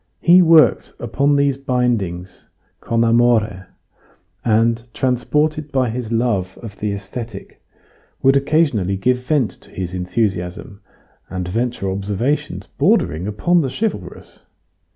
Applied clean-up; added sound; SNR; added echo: none; none; none; none.